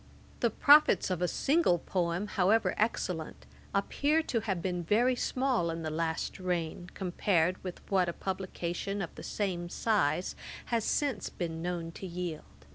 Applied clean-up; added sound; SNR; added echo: none; none; none; none.